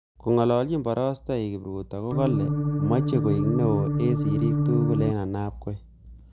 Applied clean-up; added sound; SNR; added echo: none; Organ; -2 dB; none.